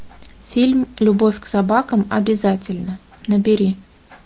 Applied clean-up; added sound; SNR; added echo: none; none; none; none.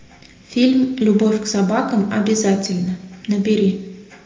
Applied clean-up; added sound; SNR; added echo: none; none; none; reverberation time 0.7 s.